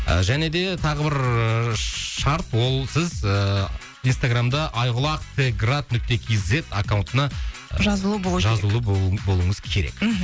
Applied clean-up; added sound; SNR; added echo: none; none; none; none.